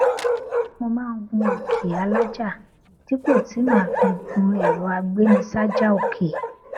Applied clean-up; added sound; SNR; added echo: none; Bark; 2 dB; none.